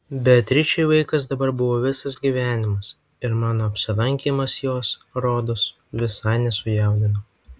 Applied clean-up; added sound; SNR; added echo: none; none; none; none.